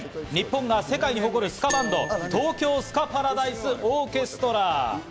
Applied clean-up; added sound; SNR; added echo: none; Marimba, xylophone; 11 dB; none.